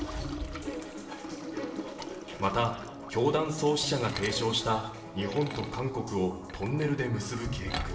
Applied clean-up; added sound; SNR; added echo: none; Liquid; 12 dB; reverberation time 1.1 s.